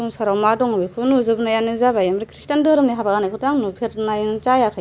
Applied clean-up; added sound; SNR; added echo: none; none; none; none.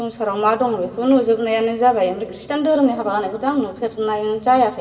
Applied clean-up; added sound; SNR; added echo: none; none; none; reverberation time 1.9 s.